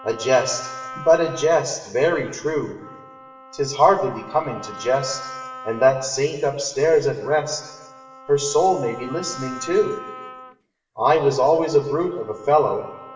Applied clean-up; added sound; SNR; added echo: none; Wind instrument, woodwind instrument; 17 dB; reverberation time 1.2 s.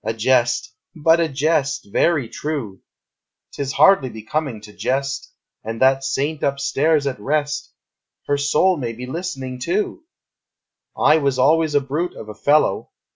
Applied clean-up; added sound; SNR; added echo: none; none; none; none.